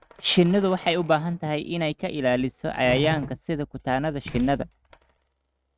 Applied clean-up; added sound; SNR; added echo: neural mask model RNNoise.